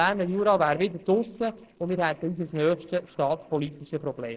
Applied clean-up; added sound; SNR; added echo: neural separator model SepFormer DNS4.